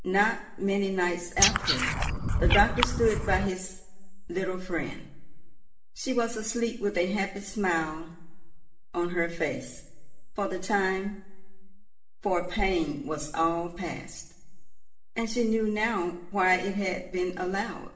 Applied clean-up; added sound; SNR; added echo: none; Frog; -3 dB; reverberation time 0.8 s.